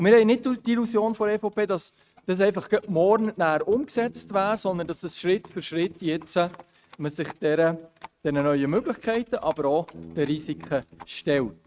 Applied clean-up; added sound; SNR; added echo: neural mask model RNNoise.